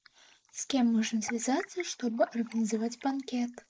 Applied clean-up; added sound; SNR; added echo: neural mask model Resemble Enhance denoiser.